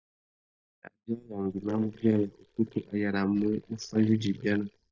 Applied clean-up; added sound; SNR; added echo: neural mask model DeepFilterNet 3.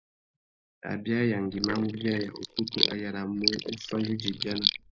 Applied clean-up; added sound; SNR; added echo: neural mask model Resemble Enhance denoiser.